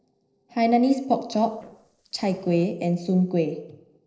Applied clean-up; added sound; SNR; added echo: neural separator model SepFormer DNS4.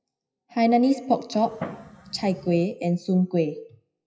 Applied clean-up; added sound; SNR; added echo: classical method WPE with log-MMSE.